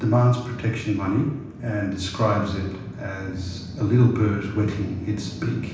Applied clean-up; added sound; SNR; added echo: none; none; none; reverberation time 0.9 s.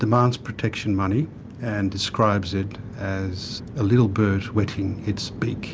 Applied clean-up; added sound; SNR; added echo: none; none; none; none.